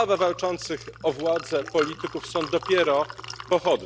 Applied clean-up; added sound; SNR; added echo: none; Liquid; 12 dB; none.